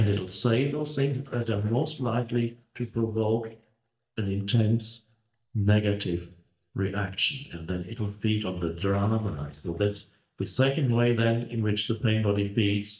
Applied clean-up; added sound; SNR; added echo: neural mask model DeepFilterNet 3.